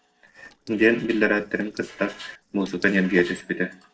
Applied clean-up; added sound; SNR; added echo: neural separator model SepFormer DNS4.